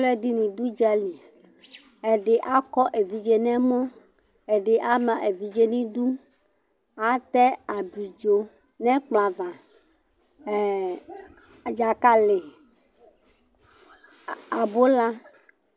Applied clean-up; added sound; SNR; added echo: none; none; none; none.